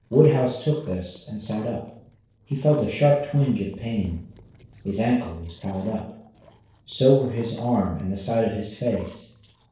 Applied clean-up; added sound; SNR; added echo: neural separator model SepFormer DNS4.